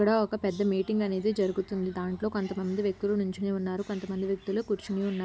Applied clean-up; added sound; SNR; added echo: none; none; none; none.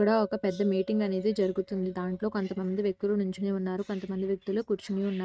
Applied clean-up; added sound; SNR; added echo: neural mask model RNNoise.